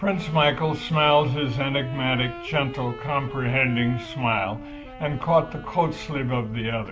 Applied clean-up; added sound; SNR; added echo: none; Wind instrument, woodwind instrument; 15 dB; none.